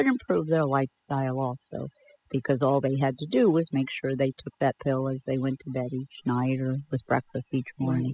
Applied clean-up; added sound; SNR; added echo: classical method spectral subtraction.